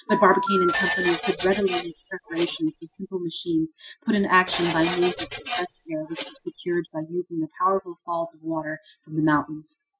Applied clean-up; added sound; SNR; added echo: classical method spectral subtraction.